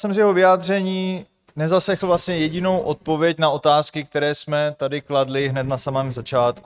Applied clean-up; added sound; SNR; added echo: neural mask model RNNoise.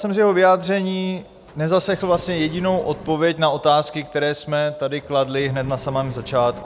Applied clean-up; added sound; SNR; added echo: none; Engine; 18 dB; none.